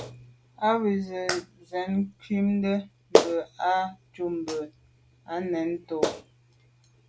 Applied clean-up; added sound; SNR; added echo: none; Clapping; 3 dB; none.